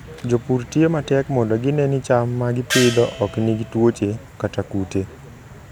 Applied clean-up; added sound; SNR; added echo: none; Gong; 8 dB; none.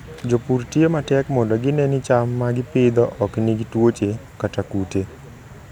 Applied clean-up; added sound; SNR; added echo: none; none; none; none.